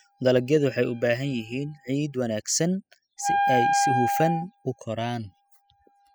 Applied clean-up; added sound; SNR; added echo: classical method spectral subtraction.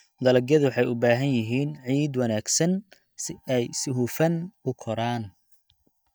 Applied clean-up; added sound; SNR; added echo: neural mask model DeepFilterNet 3.